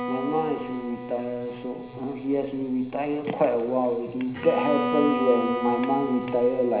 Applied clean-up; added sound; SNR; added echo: none; Bowed string instrument; 6 dB; reverberation time 0.9 s.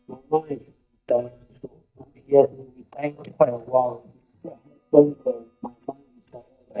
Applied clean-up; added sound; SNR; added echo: neural mask model DeepFilterNet 3.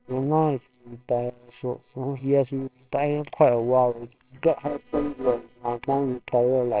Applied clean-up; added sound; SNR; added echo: neural separator model SepFormer WHAMR!.